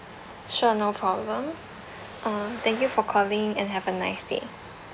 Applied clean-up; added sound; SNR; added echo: none; none; none; none.